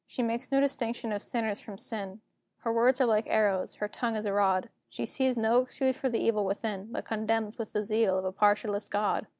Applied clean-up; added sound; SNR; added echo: none; none; none; none.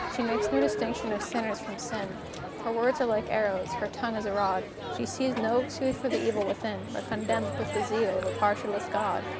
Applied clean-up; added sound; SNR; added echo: none; Crowd; 5 dB; none.